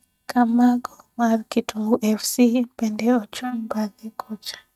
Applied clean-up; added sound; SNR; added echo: neural mask model DeepFilterNet 3.